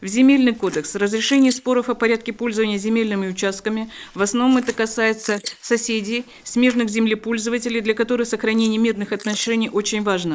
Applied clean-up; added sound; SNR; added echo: neural mask model Resemble Enhance denoiser.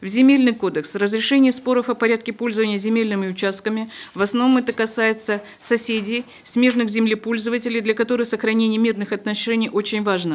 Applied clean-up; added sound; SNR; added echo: none; none; none; none.